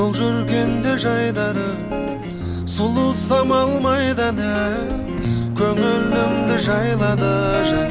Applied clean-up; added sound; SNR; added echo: none; Waves, surf; 16 dB; none.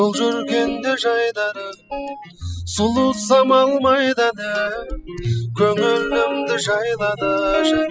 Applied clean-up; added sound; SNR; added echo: classical method spectral subtraction.